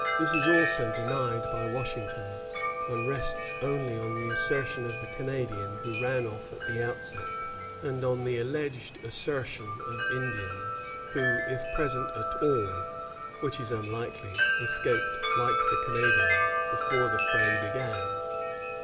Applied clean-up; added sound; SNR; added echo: none; Wind chime; -2 dB; reverberation time 2.2 s.